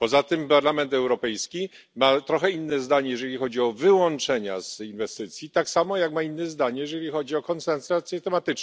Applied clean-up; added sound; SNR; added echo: none; none; none; none.